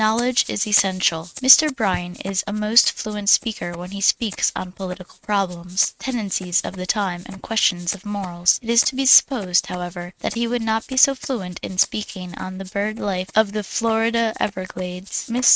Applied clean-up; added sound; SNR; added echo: neural mask model RNNoise.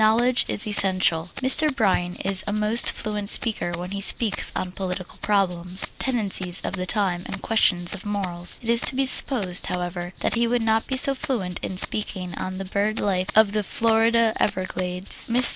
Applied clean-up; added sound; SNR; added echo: none; Rattle (instrument); 13 dB; none.